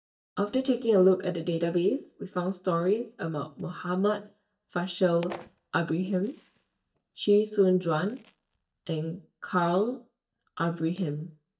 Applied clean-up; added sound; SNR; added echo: neural mask model DeepFilterNet 3.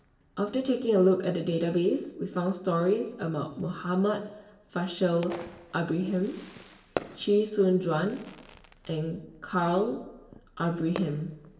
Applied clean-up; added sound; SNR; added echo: none; Fireworks; 18 dB; reverberation time 0.7 s.